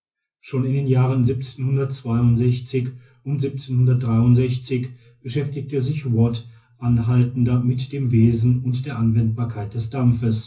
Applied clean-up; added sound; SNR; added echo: none; none; none; reverberation time 0.4 s.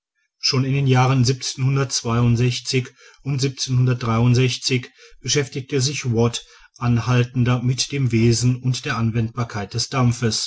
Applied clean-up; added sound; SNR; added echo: none; none; none; none.